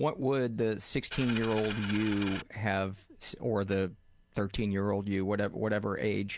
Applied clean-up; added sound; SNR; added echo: none; Coin (dropping); 9 dB; none.